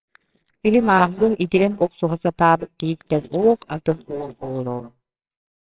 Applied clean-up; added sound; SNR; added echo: neural separator model SepFormer WHAMR!.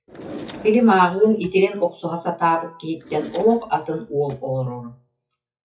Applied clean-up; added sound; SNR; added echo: classical method WPE with log-MMSE.